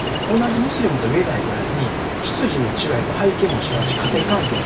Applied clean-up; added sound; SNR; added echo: none; Ocean; 2 dB; reverberation time 0.2 s.